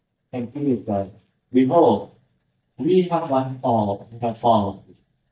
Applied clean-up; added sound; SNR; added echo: neural mask model DeepFilterNet 3.